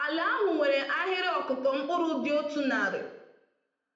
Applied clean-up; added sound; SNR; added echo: none; none; none; reverberation time 0.8 s.